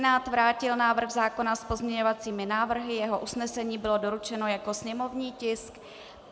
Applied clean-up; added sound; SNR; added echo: none; none; none; none.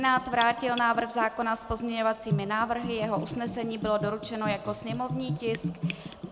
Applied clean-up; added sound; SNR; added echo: none; Bathtub (filling or washing) / Gurgling; 8 dB; none.